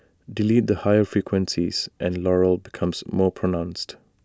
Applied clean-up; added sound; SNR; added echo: none; none; none; none.